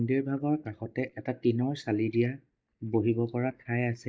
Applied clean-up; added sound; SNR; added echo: neural mask model DeepFilterNet 3.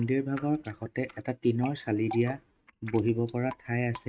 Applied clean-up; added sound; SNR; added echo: neural mask model RNNoise.